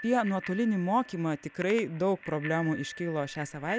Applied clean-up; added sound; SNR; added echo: none; Bicycle bell; 14 dB; none.